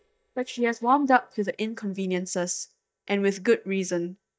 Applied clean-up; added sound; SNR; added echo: neural mask model DeepFilterNet 3.